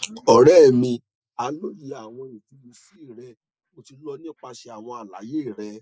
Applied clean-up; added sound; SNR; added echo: neural mask model Resemble Enhance denoiser.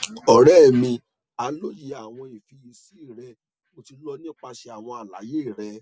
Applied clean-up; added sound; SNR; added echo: none; none; none; none.